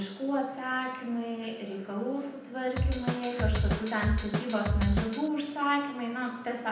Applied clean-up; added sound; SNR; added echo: none; Drum kit; -3 dB; reverberation time 0.8 s.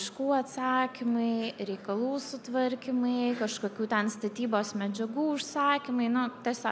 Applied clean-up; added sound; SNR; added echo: none; none; none; none.